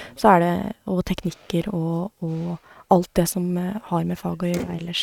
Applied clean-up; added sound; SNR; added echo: neural mask model RNNoise.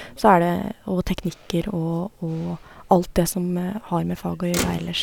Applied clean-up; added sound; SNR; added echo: none; Motor vehicle (road); 15 dB; none.